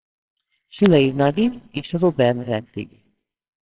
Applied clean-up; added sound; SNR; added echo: neural separator model SepFormer WHAMR!.